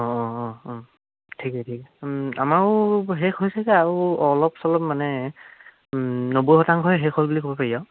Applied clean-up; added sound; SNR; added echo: none; none; none; none.